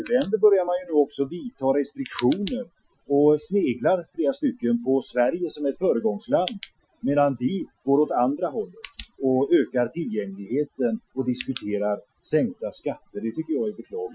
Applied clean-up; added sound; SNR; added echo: classical method Wiener filter.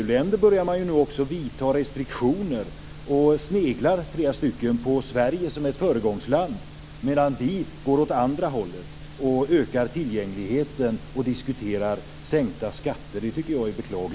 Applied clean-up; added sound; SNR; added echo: none; none; none; none.